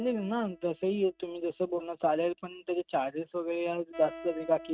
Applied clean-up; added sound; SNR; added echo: neural mask model RNNoise.